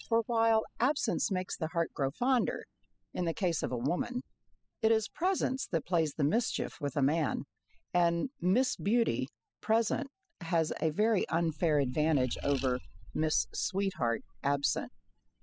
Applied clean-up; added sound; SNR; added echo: classical method spectral subtraction.